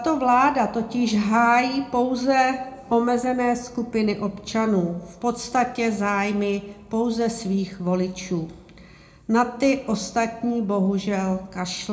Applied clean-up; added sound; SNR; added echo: none; none; none; reverberation time 0.4 s.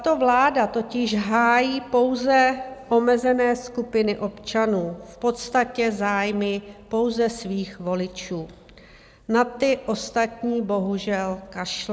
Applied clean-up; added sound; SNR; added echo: none; none; none; none.